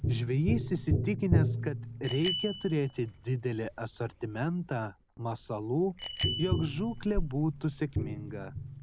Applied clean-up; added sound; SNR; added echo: none; Bicycle bell + Tap; 2 dB; none.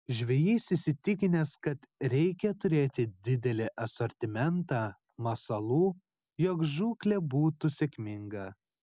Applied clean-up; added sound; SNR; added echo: none; none; none; none.